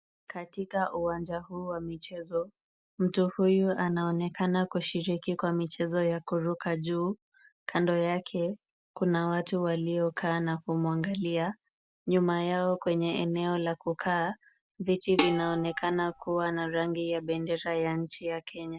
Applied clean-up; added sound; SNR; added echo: none; Dishes, pots, and pans; 7 dB; none.